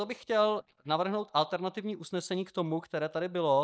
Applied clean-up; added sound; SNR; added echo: neural mask model DeepFilterNet 3.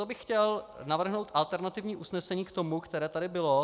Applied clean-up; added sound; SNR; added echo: none; none; none; none.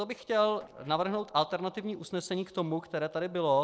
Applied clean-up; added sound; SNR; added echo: neural separator model SepFormer DNS4.